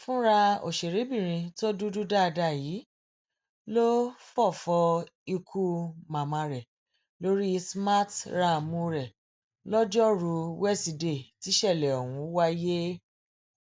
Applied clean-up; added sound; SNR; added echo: none; none; none; none.